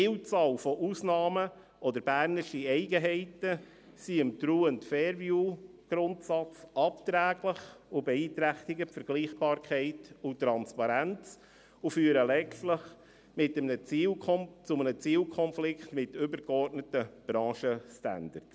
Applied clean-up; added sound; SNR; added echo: none; none; none; none.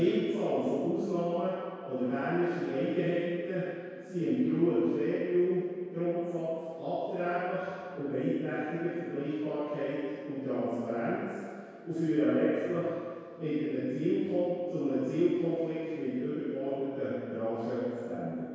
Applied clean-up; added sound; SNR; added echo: none; none; none; reverberation time 2.0 s.